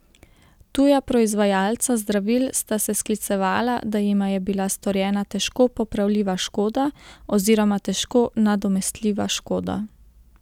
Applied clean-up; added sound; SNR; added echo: none; none; none; none.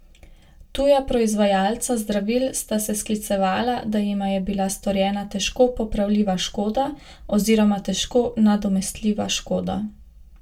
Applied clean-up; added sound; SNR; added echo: none; none; none; reverberation time 0.2 s.